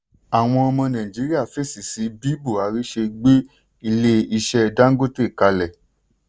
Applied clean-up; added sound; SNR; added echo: none; none; none; none.